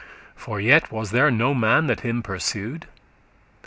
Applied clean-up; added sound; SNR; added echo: none; none; none; none.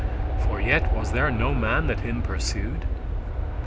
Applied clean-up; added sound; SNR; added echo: none; Aircraft; -4 dB; none.